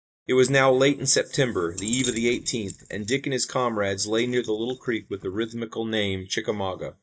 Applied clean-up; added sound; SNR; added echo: neural mask model DeepFilterNet 3.